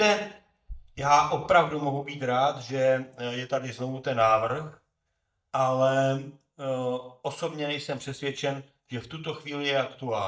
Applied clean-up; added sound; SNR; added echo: neural mask model DeepFilterNet 3.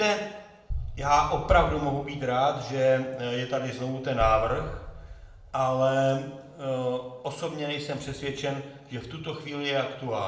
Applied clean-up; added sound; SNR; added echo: none; Boom; 12 dB; reverberation time 0.8 s.